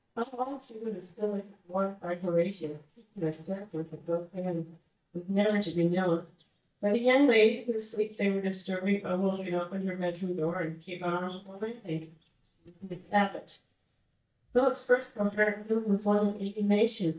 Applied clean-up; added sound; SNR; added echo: neural mask model DeepFilterNet 3.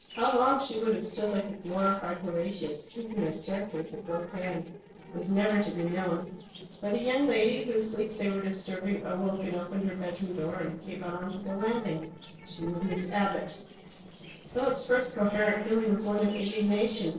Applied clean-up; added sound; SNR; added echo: neural separator model SepFormer DNS4.